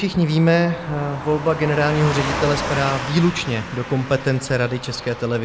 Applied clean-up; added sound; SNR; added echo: none; Car passing by / Truck; 9 dB; none.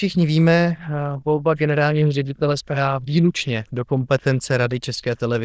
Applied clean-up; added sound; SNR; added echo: neural diffusion model UNIVERSE++.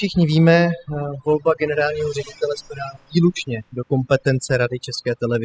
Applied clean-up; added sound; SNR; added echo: classical method spectral subtraction.